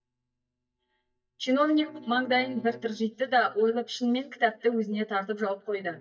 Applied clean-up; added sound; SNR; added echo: neural mask model DeepFilterNet 3.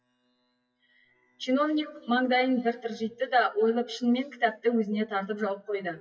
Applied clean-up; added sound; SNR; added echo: classical method WPE with log-MMSE.